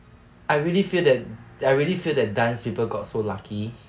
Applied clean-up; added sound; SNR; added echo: none; none; none; none.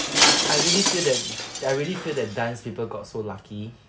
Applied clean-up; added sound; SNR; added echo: none; Shatter; -3 dB; none.